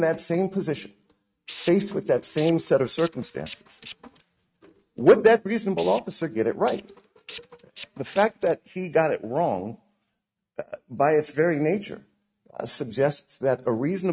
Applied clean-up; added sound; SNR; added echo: neural mask model RNNoise.